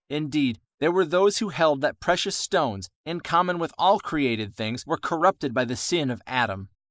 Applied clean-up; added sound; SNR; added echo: neural mask model Resemble Enhance denoiser.